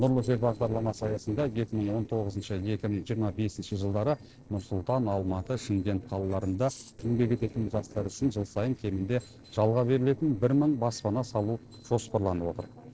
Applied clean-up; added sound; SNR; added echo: neural separator model SepFormer DNS4.